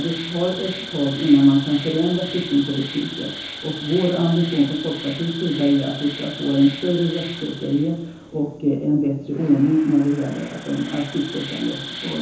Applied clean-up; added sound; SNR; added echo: none; Insect; 13 dB; reverberation time 0.9 s.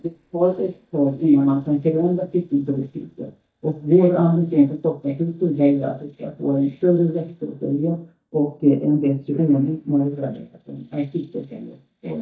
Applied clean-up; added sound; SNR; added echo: neural mask model DeepFilterNet 3.